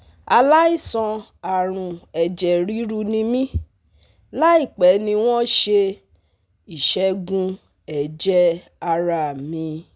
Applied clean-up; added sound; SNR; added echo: none; none; none; none.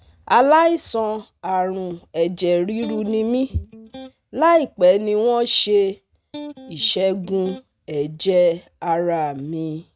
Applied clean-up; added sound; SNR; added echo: neural mask model RNNoise.